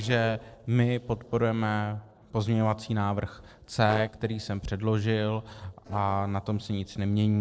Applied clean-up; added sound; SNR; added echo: neural separator model SepFormer DNS4.